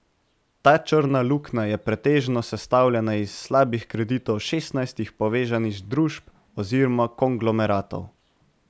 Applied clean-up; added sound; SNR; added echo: none; none; none; none.